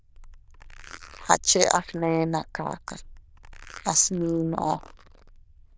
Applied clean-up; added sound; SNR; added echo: neural diffusion model UNIVERSE++.